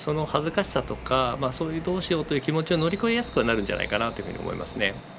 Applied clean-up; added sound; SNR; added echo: none; Bus + Chime; 11 dB; none.